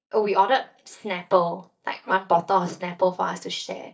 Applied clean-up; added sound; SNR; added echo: neural mask model DeepFilterNet 3.